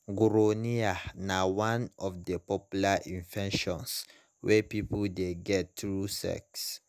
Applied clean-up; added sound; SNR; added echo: none; none; none; none.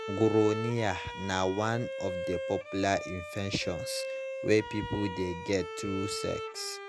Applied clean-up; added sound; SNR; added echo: none; Bowed string instrument; 7 dB; none.